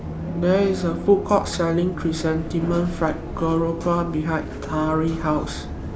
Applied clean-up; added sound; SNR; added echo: none; Bus; 8 dB; none.